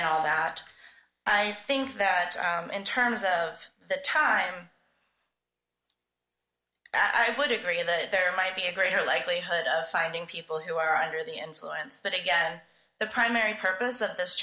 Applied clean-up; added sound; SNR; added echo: none; none; none; none.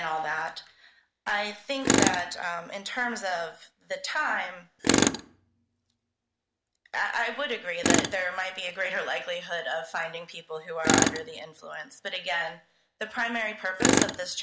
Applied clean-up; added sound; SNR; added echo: none; Tools; -1 dB; none.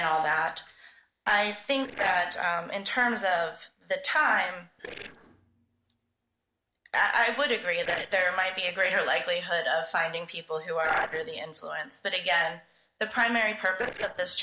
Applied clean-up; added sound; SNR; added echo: neural separator model SepFormer DNS4.